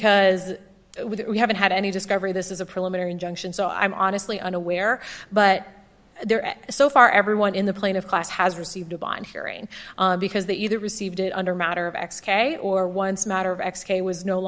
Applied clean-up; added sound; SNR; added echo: none; none; none; none.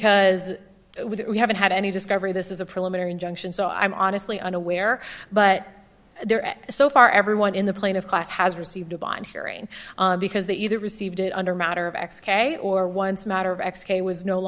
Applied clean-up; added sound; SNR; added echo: none; Tambourine; 12 dB; none.